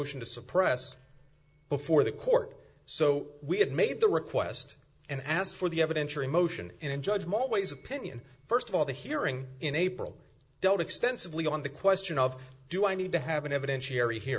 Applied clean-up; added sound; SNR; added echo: neural separator model SepFormer DNS4.